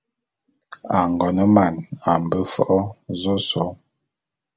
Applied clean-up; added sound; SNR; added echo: none; none; none; none.